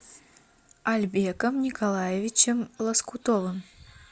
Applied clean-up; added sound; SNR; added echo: none; none; none; none.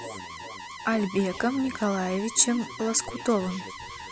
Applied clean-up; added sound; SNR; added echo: none; Alarm; 12 dB; none.